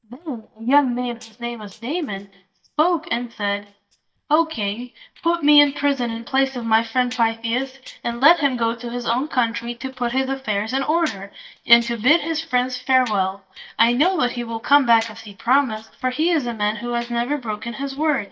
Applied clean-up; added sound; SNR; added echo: neural mask model DeepFilterNet 3.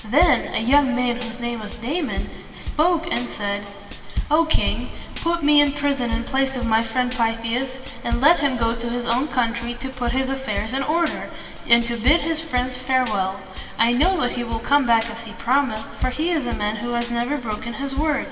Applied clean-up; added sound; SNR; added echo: none; Drum / Drum kit; 10 dB; reverberation time 2.2 s.